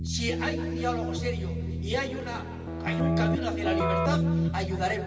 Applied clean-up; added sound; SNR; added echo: none; Keyboard (musical); -4 dB; reverberation time 2.4 s.